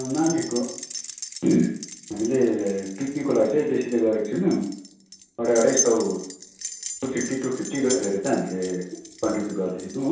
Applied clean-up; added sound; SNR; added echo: none; Keys jangling; 11 dB; reverberation time 0.7 s.